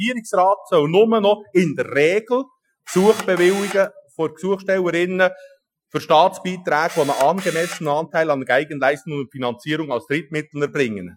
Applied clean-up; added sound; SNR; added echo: classical method Wiener filter.